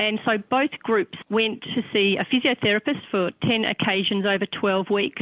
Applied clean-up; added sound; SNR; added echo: none; none; none; none.